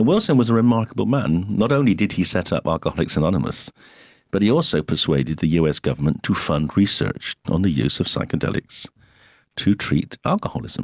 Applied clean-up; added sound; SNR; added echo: none; none; none; none.